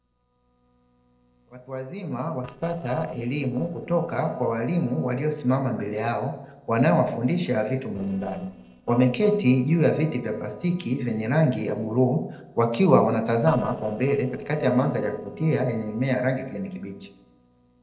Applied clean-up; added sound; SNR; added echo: neural separator model SepFormer DNS4.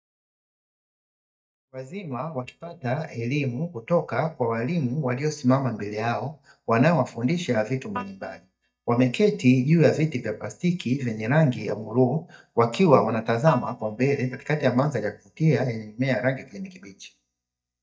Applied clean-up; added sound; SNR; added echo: neural mask model DeepFilterNet 3.